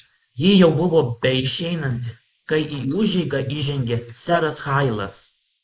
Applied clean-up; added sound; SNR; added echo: neural mask model Resemble Enhance denoiser.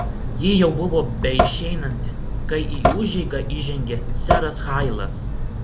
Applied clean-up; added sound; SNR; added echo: none; Drip / Sink (filling or washing) / Water tap, faucet; -2 dB; none.